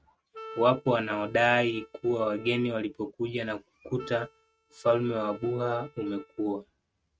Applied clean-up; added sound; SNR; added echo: neural mask model RNNoise.